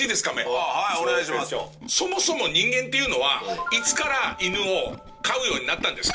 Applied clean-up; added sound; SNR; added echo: none; Tools; 17 dB; reverberation time 0.2 s.